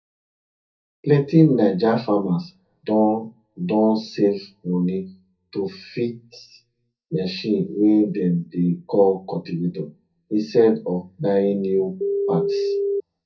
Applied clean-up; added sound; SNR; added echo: none; Telephone; 0 dB; reverberation time 0.3 s.